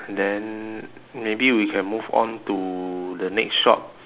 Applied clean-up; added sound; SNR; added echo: none; none; none; none.